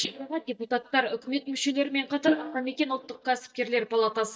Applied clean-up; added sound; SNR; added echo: neural mask model DeepFilterNet 3.